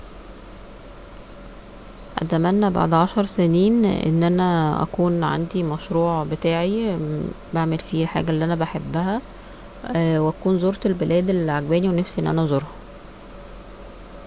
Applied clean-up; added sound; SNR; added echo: none; none; none; none.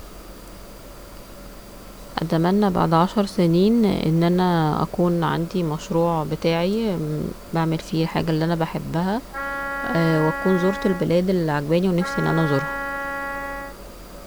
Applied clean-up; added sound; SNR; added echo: none; Wind instrument, woodwind instrument; 8 dB; none.